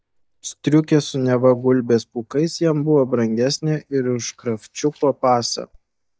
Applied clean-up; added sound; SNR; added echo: neural mask model DeepFilterNet 3.